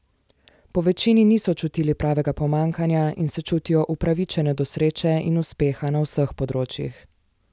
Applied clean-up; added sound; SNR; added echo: none; none; none; none.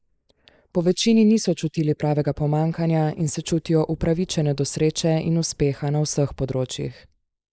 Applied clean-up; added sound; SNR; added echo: neural mask model Resemble Enhance denoiser.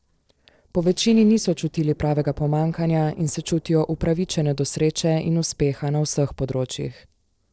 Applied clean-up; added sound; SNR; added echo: neural separator model SepFormer DNS4.